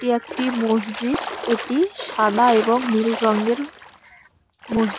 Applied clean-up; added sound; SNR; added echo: none; Splash, splatter; 10 dB; none.